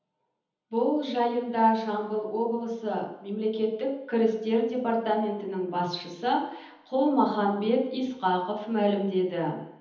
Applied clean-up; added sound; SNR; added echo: none; none; none; reverberation time 1.3 s.